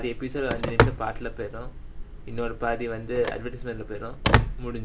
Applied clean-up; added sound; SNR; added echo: none; Telephone; -4 dB; none.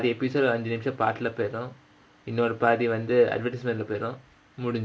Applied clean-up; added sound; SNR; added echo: none; none; none; none.